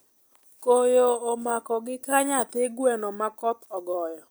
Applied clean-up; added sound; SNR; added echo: none; none; none; none.